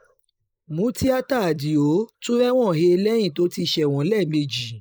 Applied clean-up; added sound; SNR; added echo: neural mask model Resemble Enhance denoiser.